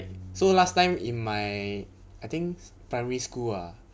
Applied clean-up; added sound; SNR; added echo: none; Bass guitar; 19 dB; none.